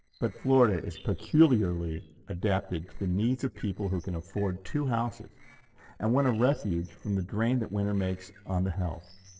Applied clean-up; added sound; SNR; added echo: neural separator model SepFormer DNS4.